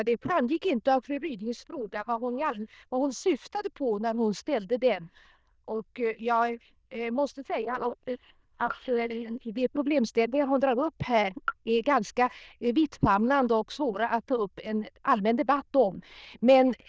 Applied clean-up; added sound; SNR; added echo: neural diffusion model UNIVERSE++.